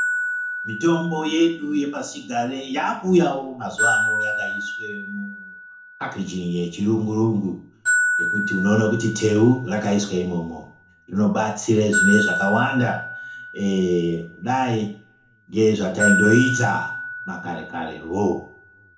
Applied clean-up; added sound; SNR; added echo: none; Glockenspiel; 5 dB; reverberation time 0.5 s.